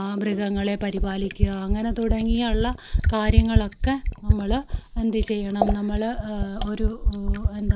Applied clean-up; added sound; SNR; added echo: neural mask model Resemble Enhance denoiser.